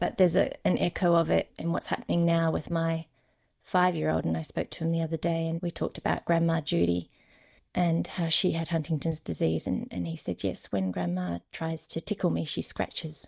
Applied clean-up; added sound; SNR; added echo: neural mask model DeepFilterNet 3.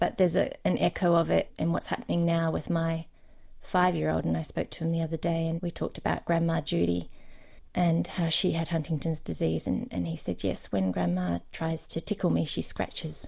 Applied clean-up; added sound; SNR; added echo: none; none; none; none.